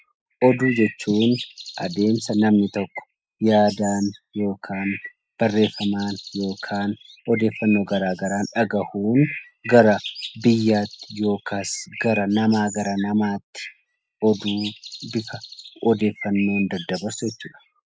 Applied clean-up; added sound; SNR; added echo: neural mask model RNNoise.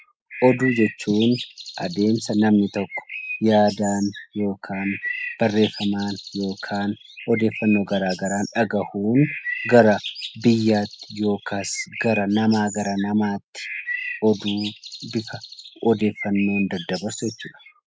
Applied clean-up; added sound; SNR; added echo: none; Bird; 12 dB; none.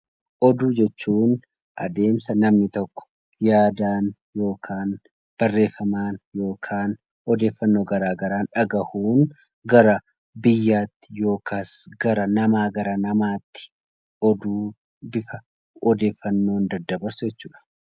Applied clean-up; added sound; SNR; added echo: none; none; none; none.